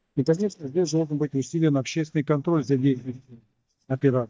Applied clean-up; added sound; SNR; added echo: neural mask model DeepFilterNet 3.